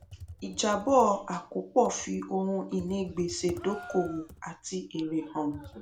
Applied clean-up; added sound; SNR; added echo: none; Computer keyboard + Gasp; 19 dB; none.